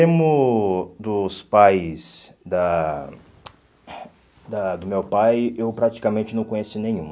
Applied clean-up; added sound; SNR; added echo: none; none; none; none.